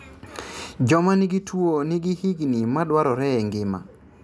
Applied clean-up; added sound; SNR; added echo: none; none; none; none.